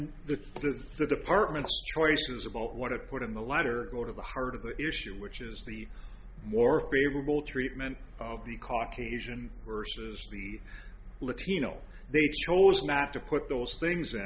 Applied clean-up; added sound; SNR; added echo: none; none; none; none.